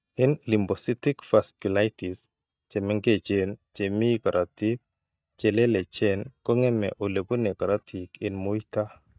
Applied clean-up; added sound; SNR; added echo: neural mask model DeepFilterNet 3.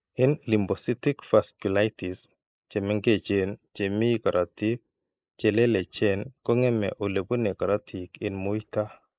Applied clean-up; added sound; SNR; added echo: neural mask model Resemble Enhance denoiser.